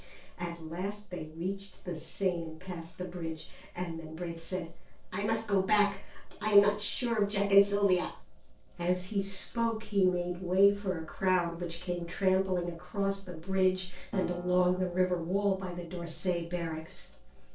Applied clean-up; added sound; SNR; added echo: neural separator model SepFormer DNS4.